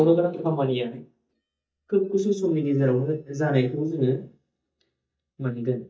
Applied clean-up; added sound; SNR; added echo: neural mask model DeepFilterNet 3.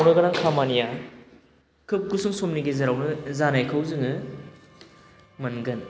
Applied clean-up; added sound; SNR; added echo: none; none; none; none.